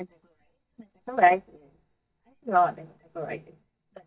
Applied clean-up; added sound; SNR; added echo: neural mask model DeepFilterNet 3.